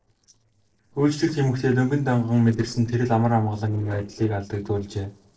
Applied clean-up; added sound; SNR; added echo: neural separator model SepFormer DNS4.